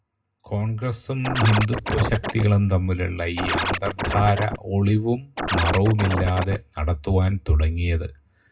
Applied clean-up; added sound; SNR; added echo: none; Scratching (performance technique); 4 dB; reverberation time 0.2 s.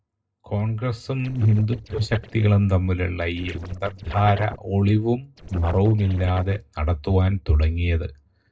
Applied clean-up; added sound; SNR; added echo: neural separator model SepFormer DNS4.